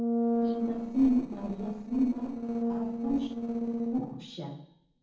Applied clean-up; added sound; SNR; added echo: neural separator model SepFormer DNS4.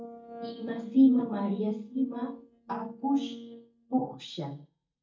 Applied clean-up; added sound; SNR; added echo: neural mask model DeepFilterNet 3.